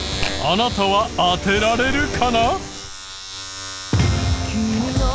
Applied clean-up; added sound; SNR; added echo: none; Domestic sounds, home sounds; 11 dB; none.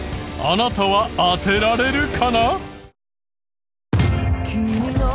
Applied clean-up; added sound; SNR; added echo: none; none; none; none.